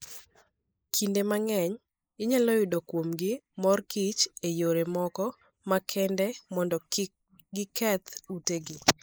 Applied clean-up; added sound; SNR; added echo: neural mask model Resemble Enhance denoiser.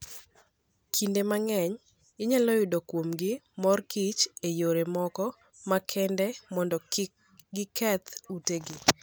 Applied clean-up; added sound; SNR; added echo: none; none; none; none.